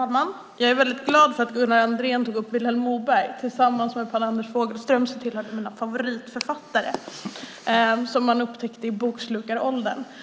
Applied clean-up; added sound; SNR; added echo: none; none; none; none.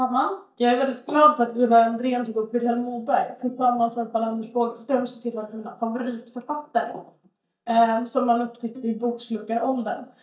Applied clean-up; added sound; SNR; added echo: neural mask model DeepFilterNet 3.